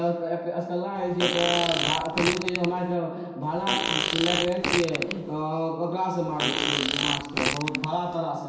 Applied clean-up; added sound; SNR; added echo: none; Fart; 1 dB; reverberation time 0.6 s.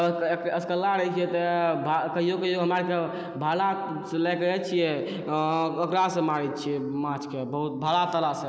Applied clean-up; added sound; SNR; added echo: none; none; none; none.